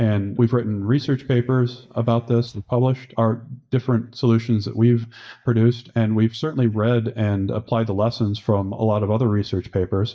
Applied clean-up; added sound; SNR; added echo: neural mask model DeepFilterNet 3.